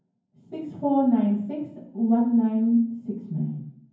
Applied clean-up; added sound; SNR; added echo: none; none; none; reverberation time 0.9 s.